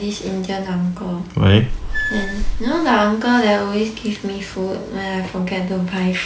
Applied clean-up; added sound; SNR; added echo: none; Squeak / Screech; 2 dB; none.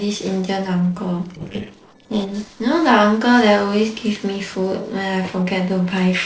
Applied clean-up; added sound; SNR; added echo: neural separator model SepFormer DNS4.